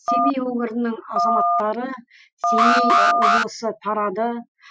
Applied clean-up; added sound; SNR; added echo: classical method Wiener filter.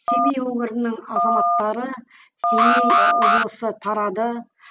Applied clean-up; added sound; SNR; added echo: none; Alarm + Telephone; -5 dB; none.